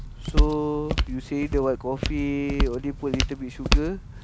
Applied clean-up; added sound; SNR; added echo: none; Walk, footsteps; -2 dB; none.